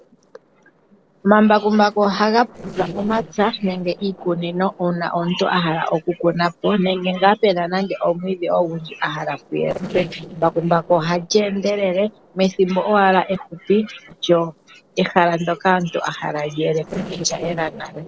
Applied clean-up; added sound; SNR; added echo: neural separator model SepFormer DNS4.